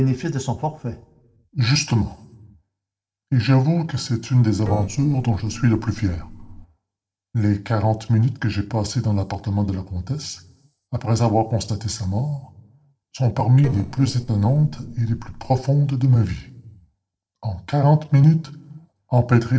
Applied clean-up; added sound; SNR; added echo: neural separator model SepFormer DNS4.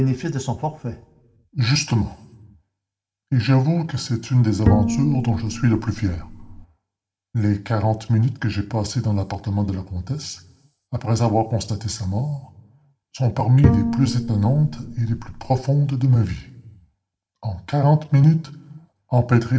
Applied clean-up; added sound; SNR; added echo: none; Bowed string instrument; 3 dB; reverberation time 0.8 s.